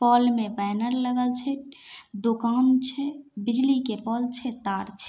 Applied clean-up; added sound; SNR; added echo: none; none; none; none.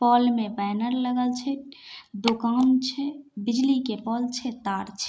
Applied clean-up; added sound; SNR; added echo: neural mask model Resemble Enhance denoiser.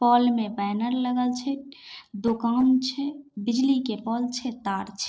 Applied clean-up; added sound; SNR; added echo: neural separator model SepFormer DNS4.